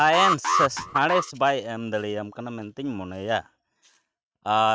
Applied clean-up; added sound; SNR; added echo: neural mask model RNNoise.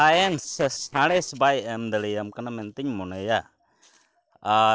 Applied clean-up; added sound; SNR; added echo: neural separator model SepFormer DNS4.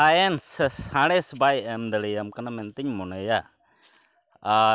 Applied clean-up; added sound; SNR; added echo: none; none; none; none.